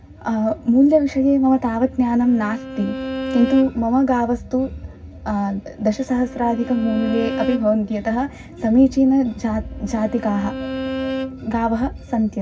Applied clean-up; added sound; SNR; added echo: none; Bowed string instrument; 11 dB; reverberation time 0.4 s.